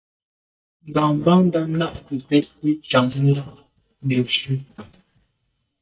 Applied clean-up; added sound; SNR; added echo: neural mask model DeepFilterNet 3.